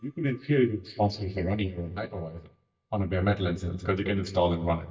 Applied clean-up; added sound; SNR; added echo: neural mask model DeepFilterNet 3.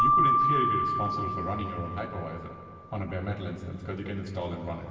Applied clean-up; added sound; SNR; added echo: none; Keyboard (musical); -4 dB; reverberation time 2.5 s.